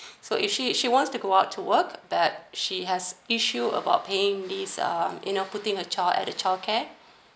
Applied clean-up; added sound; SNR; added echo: none; none; none; none.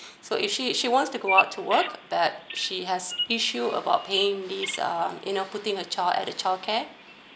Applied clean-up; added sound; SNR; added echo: none; Bird vocalization, bird call, bird song; 8 dB; none.